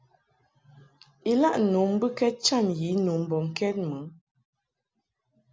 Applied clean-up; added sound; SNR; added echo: none; none; none; none.